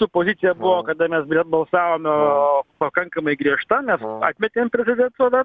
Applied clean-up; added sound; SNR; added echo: none; Brass instrument; 13 dB; none.